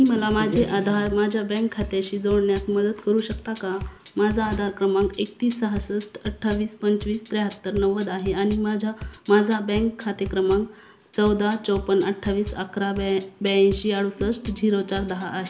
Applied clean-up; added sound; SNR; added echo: none; Bass drum / Drum kit; 15 dB; none.